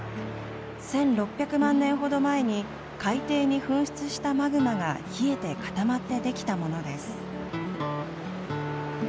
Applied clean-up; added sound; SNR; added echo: none; none; none; none.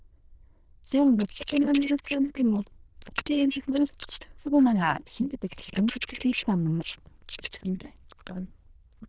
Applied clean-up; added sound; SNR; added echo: neural diffusion model UNIVERSE++.